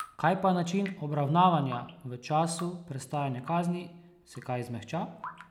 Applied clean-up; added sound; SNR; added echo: none; Drip; 19 dB; none.